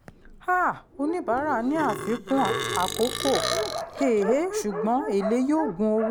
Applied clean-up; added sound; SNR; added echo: none; Burping, eructation + Dog; 6 dB; none.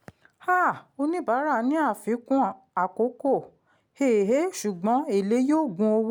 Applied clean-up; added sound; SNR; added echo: none; none; none; none.